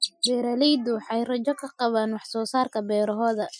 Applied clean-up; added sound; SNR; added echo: classical method Wiener filter.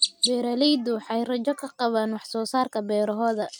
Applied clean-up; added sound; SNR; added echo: neural mask model RNNoise.